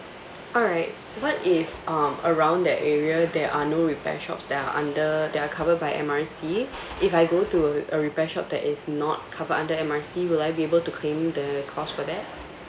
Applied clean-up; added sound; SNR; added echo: none; Domestic sounds, home sounds; 18 dB; none.